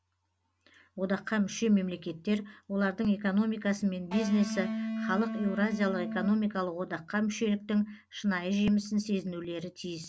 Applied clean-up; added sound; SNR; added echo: none; Electric guitar; 4 dB; none.